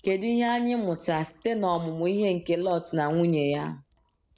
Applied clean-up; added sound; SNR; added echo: neural separator model SepFormer DNS4.